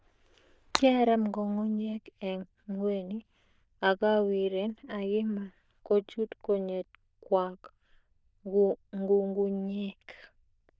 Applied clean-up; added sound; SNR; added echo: neural diffusion model UNIVERSE++.